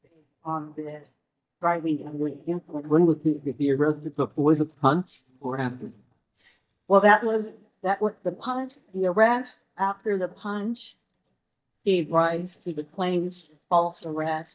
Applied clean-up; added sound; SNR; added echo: neural mask model DeepFilterNet 3.